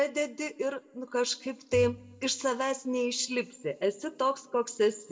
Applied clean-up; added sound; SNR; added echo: none; Bowed string instrument; 12 dB; reverberation time 0.4 s.